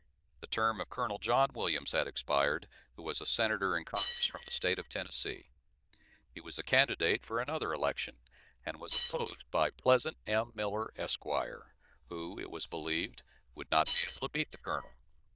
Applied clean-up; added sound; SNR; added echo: neural diffusion model UNIVERSE++.